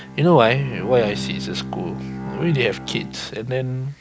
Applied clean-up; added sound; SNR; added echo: none; Bowed string instrument; 10 dB; none.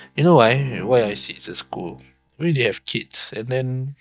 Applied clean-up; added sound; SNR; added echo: neural mask model DeepFilterNet 3.